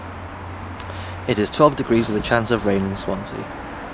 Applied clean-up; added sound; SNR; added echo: none; Car passing by / Traffic noise, roadway noise / Engine; 10 dB; none.